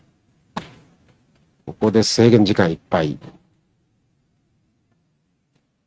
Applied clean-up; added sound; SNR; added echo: neural mask model RNNoise.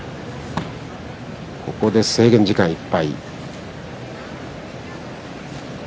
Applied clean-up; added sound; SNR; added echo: none; none; none; none.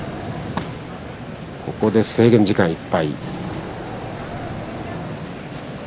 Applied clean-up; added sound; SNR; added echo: none; Wild animals; 12 dB; none.